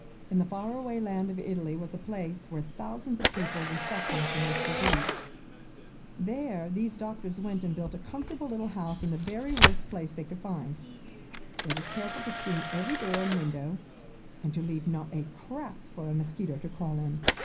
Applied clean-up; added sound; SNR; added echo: none; Camera; 1 dB; reverberation time 0.4 s.